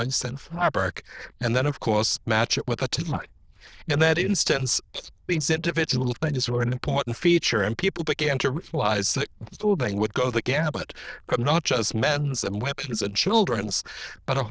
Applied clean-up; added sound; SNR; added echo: neural diffusion model UNIVERSE++.